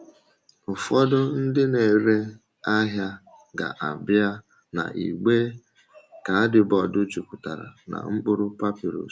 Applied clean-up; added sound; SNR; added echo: none; none; none; none.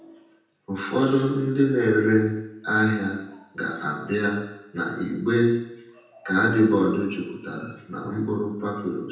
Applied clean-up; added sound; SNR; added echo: none; none; none; reverberation time 0.9 s.